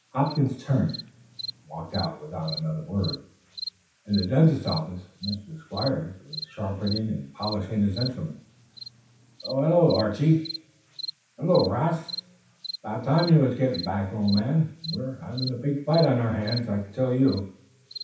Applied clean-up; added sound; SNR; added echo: none; Cricket; 14 dB; reverberation time 0.7 s.